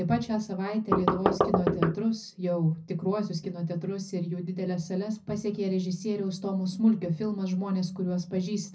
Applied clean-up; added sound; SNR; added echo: none; Knock; -3 dB; reverberation time 0.4 s.